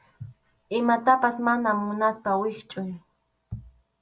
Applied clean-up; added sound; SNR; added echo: none; none; none; none.